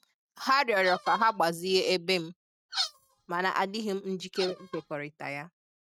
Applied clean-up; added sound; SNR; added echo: neural mask model RNNoise.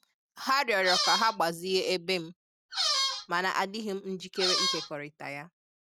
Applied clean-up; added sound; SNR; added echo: none; Squeak; -2 dB; none.